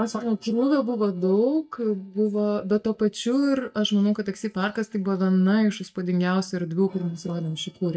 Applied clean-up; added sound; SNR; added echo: neural mask model DeepFilterNet 3.